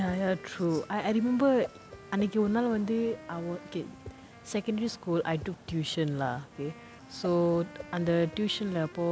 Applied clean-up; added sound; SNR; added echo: none; Wind instrument, woodwind instrument + Whoosh, swoosh, swish; 18 dB; none.